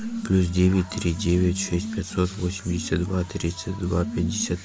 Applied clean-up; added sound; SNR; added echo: none; none; none; none.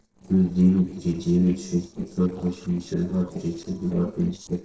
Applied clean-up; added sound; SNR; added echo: neural separator model SepFormer DNS4.